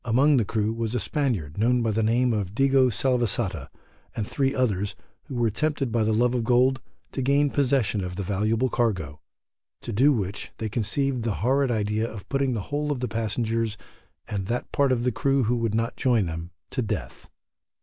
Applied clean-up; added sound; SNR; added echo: none; none; none; none.